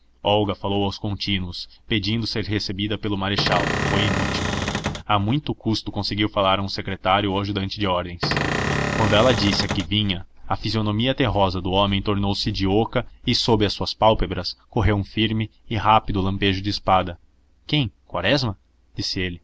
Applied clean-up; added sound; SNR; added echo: none; Cupboard open or close / Door; 1 dB; none.